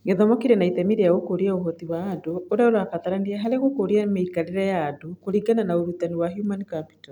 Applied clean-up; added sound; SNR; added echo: none; none; none; none.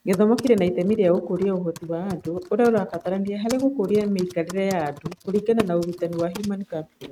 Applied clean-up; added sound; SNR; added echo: neural mask model RNNoise.